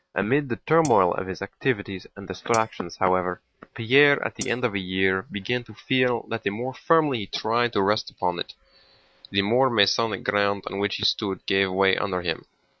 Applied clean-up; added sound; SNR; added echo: neural mask model RNNoise.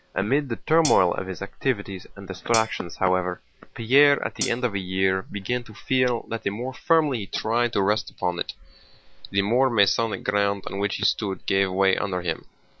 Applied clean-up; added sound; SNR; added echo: none; Hi-hat; 8 dB; none.